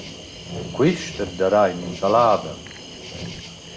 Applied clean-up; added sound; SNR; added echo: none; Sawing + Cricket; 12 dB; none.